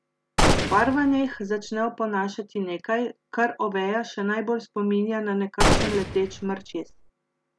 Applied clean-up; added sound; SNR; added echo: none; Gunshot, gunfire; -2 dB; none.